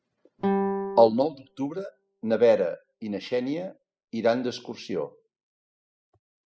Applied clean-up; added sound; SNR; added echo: classical method spectral subtraction.